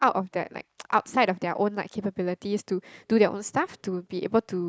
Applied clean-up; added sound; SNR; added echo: neural mask model Resemble Enhance denoiser.